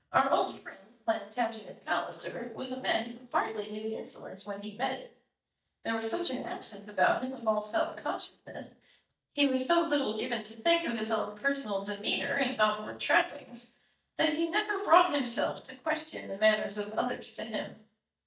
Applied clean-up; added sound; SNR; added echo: neural mask model DeepFilterNet 3.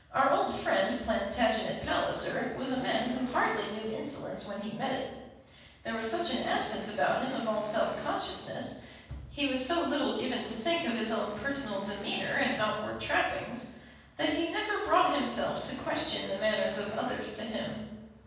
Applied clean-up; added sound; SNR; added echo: none; Wind instrument, woodwind instrument; 19 dB; reverberation time 1.2 s.